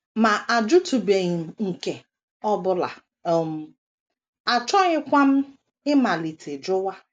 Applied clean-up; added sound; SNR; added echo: none; none; none; none.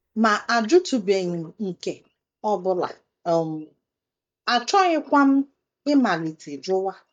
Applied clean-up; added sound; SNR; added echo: neural mask model DeepFilterNet 3.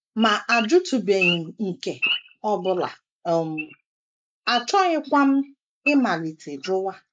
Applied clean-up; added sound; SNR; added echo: neural mask model Resemble Enhance denoiser.